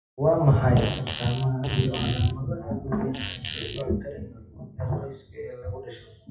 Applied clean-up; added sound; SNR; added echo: classical method WPE with log-MMSE.